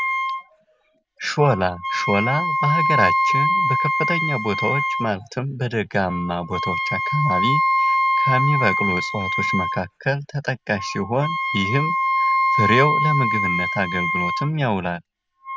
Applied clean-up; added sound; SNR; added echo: none; Wind instrument, woodwind instrument; -1 dB; none.